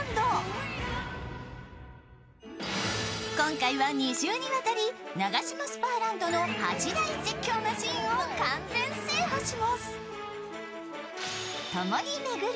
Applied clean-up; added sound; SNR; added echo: none; none; none; none.